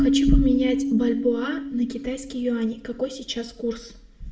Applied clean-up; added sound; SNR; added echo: none; Keyboard (musical); 2 dB; reverberation time 0.4 s.